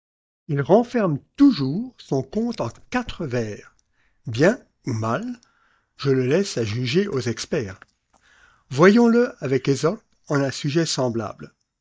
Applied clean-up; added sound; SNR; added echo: neural mask model DeepFilterNet 3.